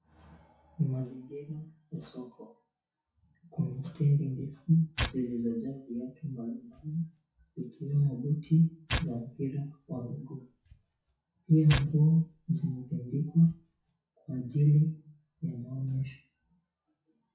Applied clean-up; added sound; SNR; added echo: classical method WPE with log-MMSE.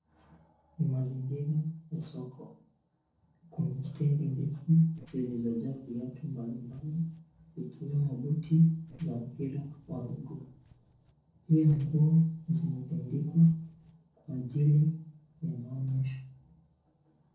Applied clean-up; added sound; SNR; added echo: neural separator model SepFormer DNS4.